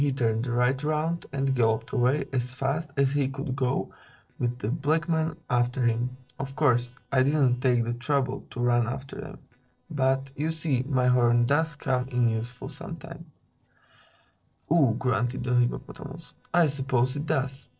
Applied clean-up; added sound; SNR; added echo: neural separator model SepFormer DNS4.